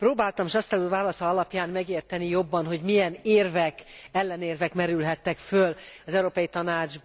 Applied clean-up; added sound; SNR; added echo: none; none; none; none.